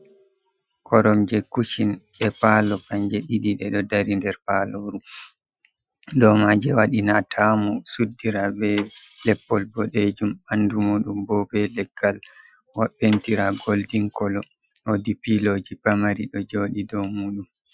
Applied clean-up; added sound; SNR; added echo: classical method Wiener filter.